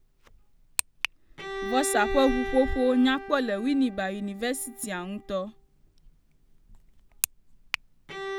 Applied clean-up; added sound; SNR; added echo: none; Bowed string instrument; 10 dB; none.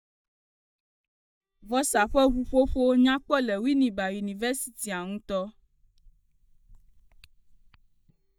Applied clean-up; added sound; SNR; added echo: neural mask model DeepFilterNet 3.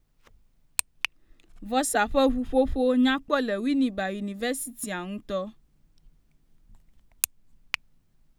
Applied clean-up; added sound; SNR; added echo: none; none; none; none.